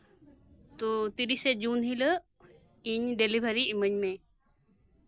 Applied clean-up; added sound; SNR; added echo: none; none; none; none.